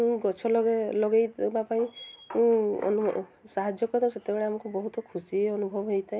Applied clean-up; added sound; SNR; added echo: none; none; none; none.